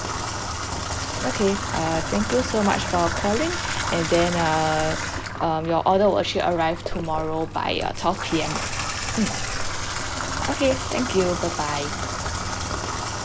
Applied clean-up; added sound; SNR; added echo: none; Bathtub (filling or washing) / Water tap, faucet; 3 dB; none.